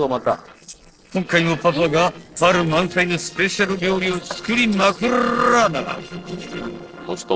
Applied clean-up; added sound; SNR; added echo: neural separator model SepFormer DNS4.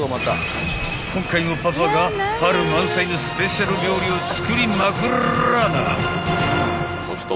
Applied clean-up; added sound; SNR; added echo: none; Wild animals; 14 dB; none.